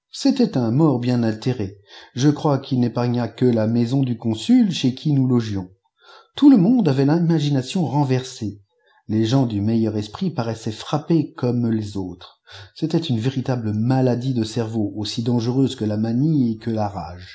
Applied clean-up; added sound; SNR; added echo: none; none; none; none.